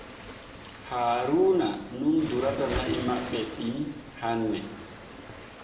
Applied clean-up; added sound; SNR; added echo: none; Waves, surf; 11 dB; reverberation time 0.8 s.